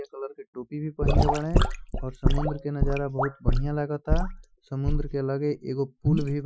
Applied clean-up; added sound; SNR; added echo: classical method Wiener filter.